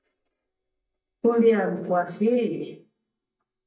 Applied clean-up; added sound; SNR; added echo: neural mask model DeepFilterNet 3.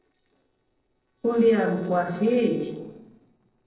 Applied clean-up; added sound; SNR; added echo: neural separator model SepFormer DNS4.